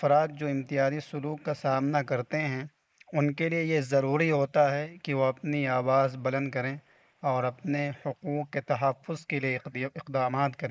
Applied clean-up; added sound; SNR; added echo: neural mask model Resemble Enhance denoiser.